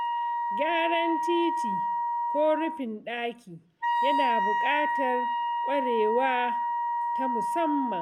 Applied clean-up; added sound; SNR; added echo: none; Wind instrument, woodwind instrument; -2 dB; none.